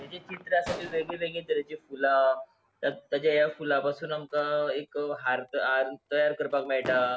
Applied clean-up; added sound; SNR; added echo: none; Fireworks + Gunshot, gunfire; 19 dB; none.